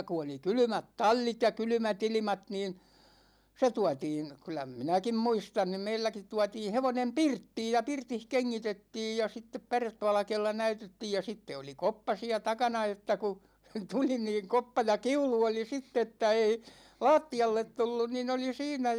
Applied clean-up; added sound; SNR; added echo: none; none; none; none.